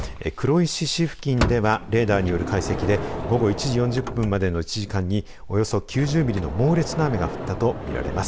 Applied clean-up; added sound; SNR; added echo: none; Sliding door / Motor vehicle (road); 9 dB; none.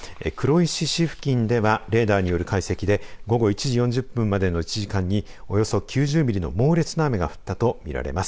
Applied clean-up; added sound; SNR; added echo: none; none; none; none.